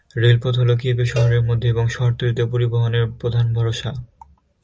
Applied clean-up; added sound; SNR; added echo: none; Cowbell; 17 dB; none.